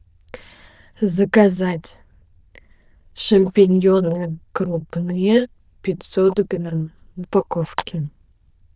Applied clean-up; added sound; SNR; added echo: neural diffusion model UNIVERSE++.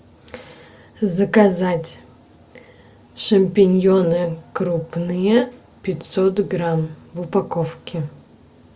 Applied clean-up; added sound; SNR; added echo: none; none; none; none.